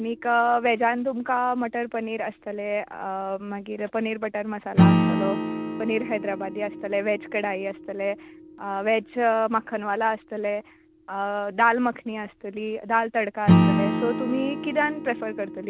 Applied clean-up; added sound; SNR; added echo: none; Acoustic guitar / Strum; 2 dB; none.